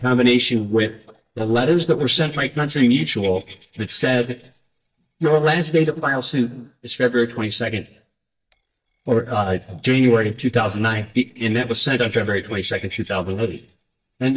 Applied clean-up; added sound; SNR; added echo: neural mask model DeepFilterNet 3.